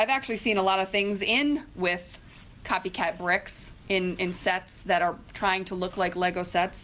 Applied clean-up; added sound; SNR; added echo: none; none; none; none.